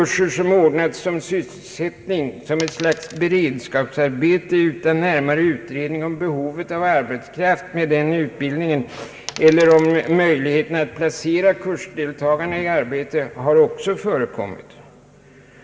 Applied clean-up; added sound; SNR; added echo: none; Coin (dropping); 17 dB; reverberation time 1.9 s.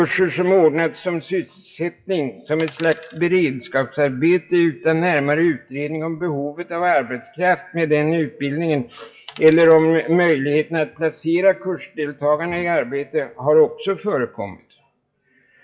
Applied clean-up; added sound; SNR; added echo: classical method WPE with log-MMSE.